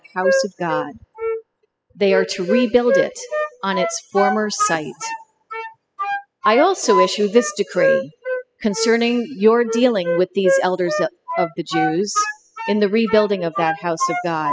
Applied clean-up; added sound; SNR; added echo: classical method spectral subtraction.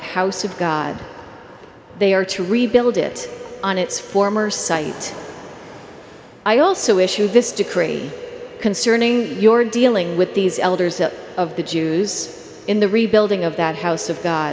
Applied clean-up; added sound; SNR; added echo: none; none; none; none.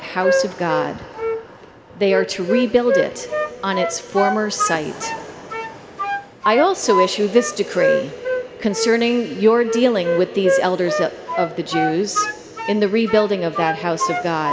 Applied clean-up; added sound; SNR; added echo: none; Wind instrument, woodwind instrument; 4 dB; none.